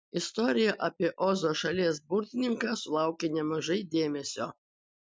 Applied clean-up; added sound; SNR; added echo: none; none; none; none.